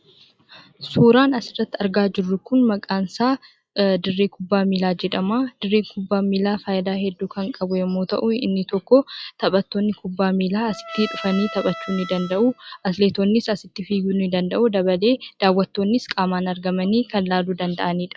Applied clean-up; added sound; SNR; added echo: classical method log-MMSE.